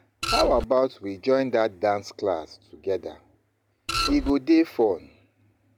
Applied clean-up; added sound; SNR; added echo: none; Printer; 2 dB; none.